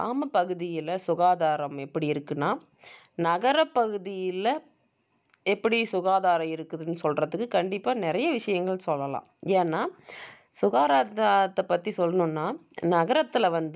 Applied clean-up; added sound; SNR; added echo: none; none; none; none.